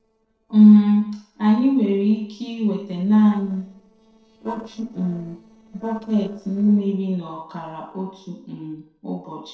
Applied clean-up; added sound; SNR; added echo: neural separator model SepFormer DNS4.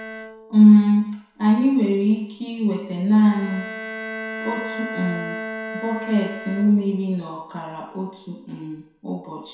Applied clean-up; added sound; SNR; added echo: none; Bowed string instrument; 14 dB; reverberation time 0.7 s.